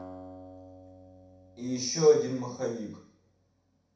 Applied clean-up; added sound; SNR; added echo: none; Acoustic guitar; 20 dB; reverberation time 0.6 s.